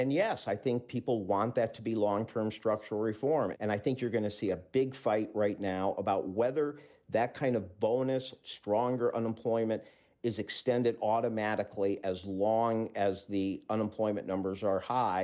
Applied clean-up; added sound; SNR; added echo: none; none; none; none.